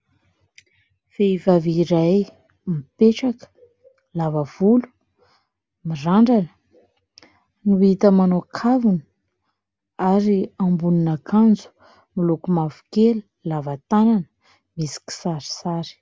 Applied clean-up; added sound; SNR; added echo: none; none; none; none.